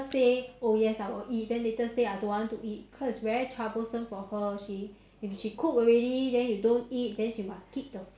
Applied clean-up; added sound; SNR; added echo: none; none; none; none.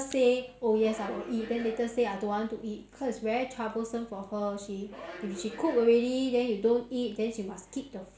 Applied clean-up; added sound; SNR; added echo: none; Subway, metro, underground; 15 dB; none.